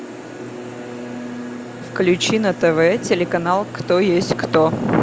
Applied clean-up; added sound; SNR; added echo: none; none; none; none.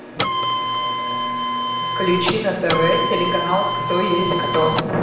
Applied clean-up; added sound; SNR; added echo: none; Printer; 0 dB; reverberation time 0.9 s.